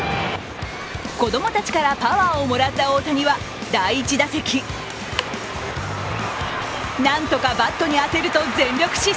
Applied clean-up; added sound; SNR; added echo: none; Boiling; 16 dB; none.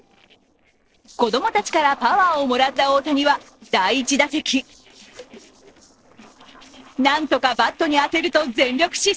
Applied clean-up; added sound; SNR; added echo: neural separator model SepFormer DNS4.